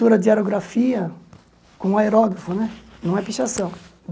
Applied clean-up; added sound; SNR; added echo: none; none; none; none.